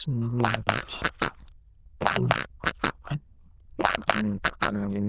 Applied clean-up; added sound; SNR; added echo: neural diffusion model UNIVERSE++.